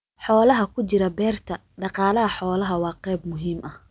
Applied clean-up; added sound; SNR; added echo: none; none; none; none.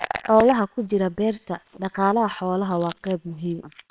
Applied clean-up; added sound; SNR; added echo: neural separator model SepFormer WHAMR!.